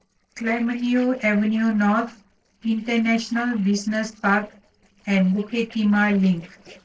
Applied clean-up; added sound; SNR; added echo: neural separator model SepFormer DNS4.